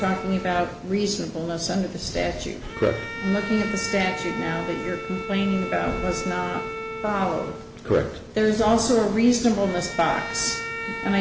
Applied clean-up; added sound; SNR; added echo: none; Bowed string instrument; 10 dB; none.